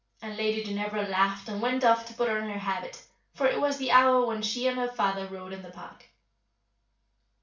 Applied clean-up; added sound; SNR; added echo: none; none; none; reverberation time 0.3 s.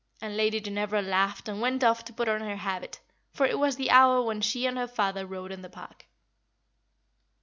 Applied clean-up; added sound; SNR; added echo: none; none; none; none.